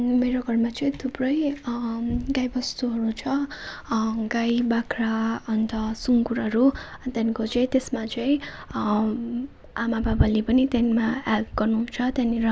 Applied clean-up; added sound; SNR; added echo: none; none; none; none.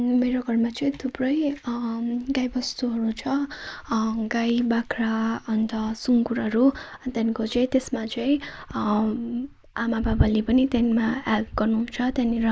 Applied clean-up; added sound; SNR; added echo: neural mask model Resemble Enhance denoiser.